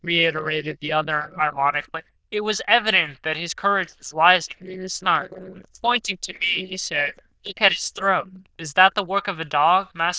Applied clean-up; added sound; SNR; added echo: neural diffusion model UNIVERSE++.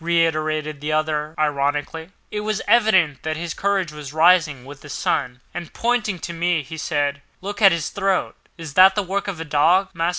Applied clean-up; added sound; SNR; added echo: none; none; none; none.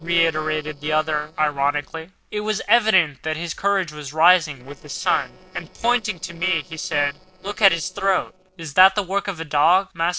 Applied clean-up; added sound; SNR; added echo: neural separator model SepFormer DNS4.